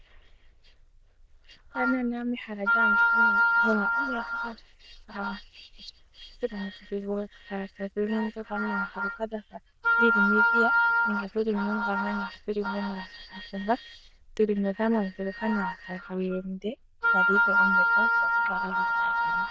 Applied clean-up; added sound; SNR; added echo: neural diffusion model UNIVERSE++.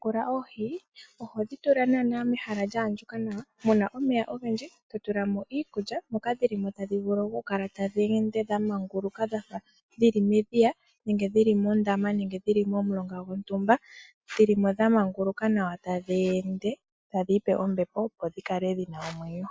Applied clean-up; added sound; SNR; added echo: none; none; none; none.